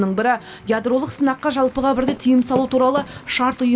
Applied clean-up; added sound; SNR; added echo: none; Walk, footsteps; 14 dB; reverberation time 1.1 s.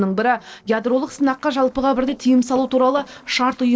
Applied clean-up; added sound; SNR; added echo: neural separator model SepFormer DNS4.